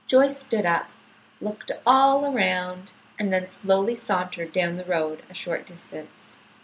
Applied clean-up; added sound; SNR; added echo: none; none; none; none.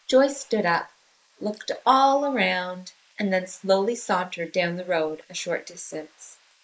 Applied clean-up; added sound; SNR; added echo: neural mask model Resemble Enhance denoiser.